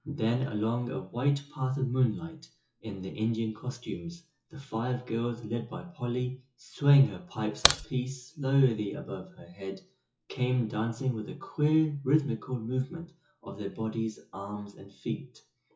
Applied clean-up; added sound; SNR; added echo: classical method WPE with log-MMSE.